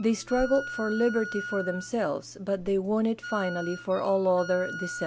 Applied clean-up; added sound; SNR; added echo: none; Wind instrument, woodwind instrument; 12 dB; none.